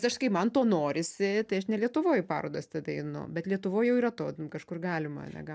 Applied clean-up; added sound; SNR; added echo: none; none; none; none.